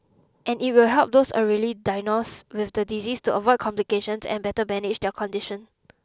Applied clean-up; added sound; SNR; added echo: none; none; none; none.